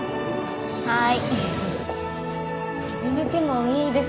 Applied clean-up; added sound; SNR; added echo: none; none; none; none.